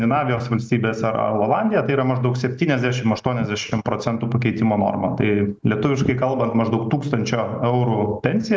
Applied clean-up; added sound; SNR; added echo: none; none; none; none.